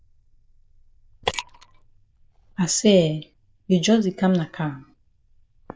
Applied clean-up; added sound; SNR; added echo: neural diffusion model UNIVERSE++.